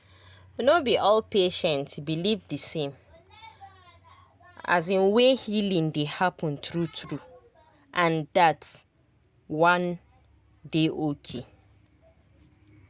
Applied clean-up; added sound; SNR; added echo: none; none; none; none.